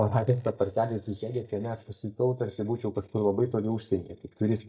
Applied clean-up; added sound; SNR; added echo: neural mask model DeepFilterNet 3.